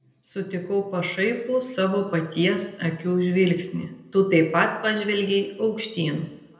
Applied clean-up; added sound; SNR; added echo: none; none; none; reverberation time 0.8 s.